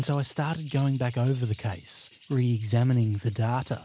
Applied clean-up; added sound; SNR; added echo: none; Bird; 18 dB; none.